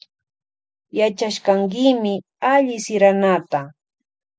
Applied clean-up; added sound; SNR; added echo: none; none; none; none.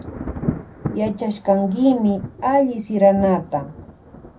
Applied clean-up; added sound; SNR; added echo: none; Thunder; 11 dB; reverberation time 0.2 s.